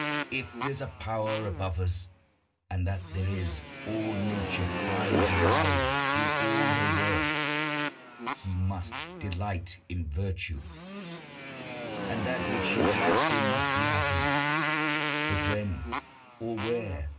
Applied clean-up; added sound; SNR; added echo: none; Motorcycle; -3 dB; reverberation time 0.2 s.